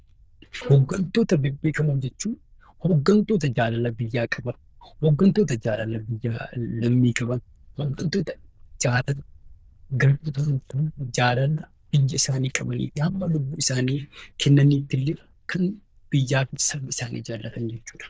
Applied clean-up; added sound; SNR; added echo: neural diffusion model UNIVERSE++.